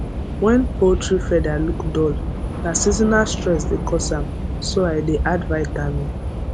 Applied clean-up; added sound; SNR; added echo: none; Subway, metro, underground / Train; 3 dB; none.